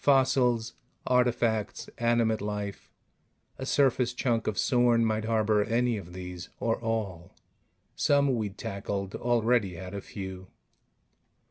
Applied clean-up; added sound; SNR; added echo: none; none; none; none.